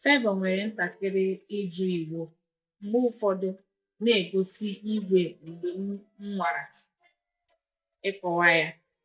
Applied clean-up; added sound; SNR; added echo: neural mask model DeepFilterNet 3.